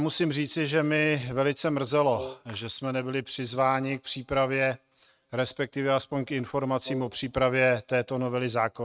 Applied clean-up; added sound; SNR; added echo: neural mask model RNNoise.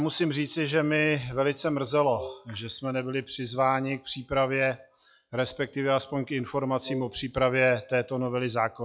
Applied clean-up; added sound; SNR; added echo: classical method log-MMSE.